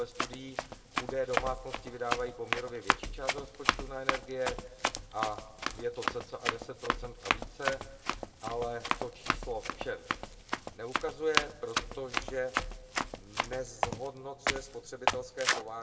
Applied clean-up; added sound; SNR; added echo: none; Run; -3 dB; reverberation time 1.2 s.